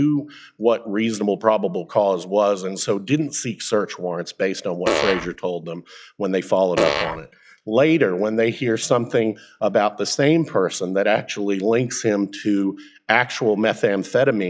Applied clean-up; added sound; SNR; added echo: classical method log-MMSE.